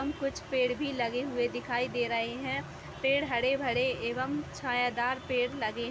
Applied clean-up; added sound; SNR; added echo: none; none; none; none.